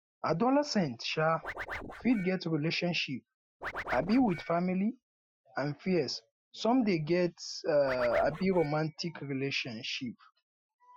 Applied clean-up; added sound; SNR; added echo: classical method Wiener filter.